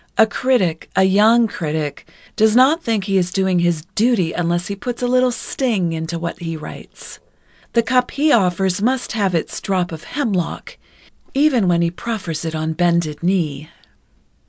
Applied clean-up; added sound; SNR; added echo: none; none; none; none.